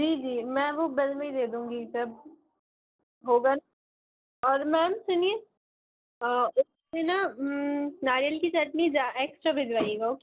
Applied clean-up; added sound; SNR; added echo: neural separator model SepFormer DNS4.